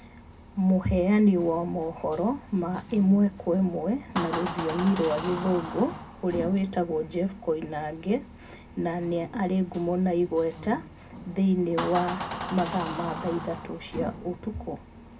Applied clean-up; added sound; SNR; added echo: none; Door; 11 dB; reverberation time 0.2 s.